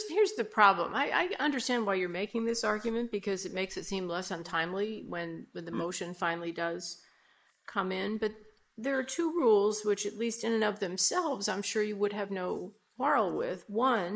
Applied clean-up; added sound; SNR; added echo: neural mask model Resemble Enhance denoiser.